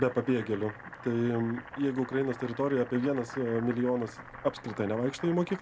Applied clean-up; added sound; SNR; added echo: none; Boiling; 15 dB; none.